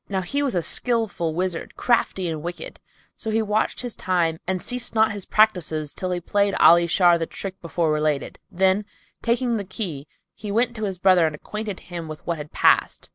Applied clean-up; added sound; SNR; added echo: none; none; none; none.